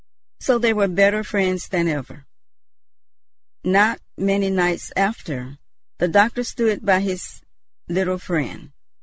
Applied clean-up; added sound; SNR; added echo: none; none; none; none.